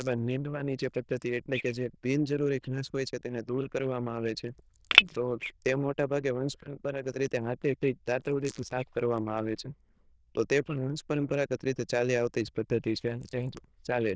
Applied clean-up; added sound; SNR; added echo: neural diffusion model UNIVERSE++.